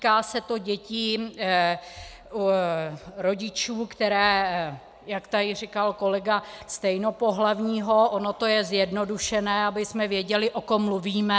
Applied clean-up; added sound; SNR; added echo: none; none; none; none.